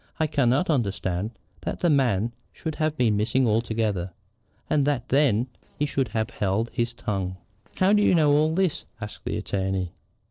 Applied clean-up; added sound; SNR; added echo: neural separator model SepFormer DNS4.